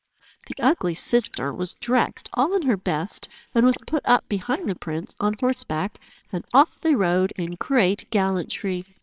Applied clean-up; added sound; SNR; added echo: neural separator model SepFormer WHAMR!.